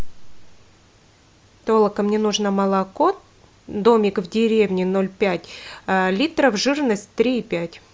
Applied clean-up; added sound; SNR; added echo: none; none; none; none.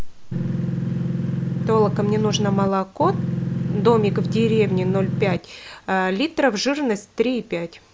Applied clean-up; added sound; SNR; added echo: none; Engine; 1 dB; none.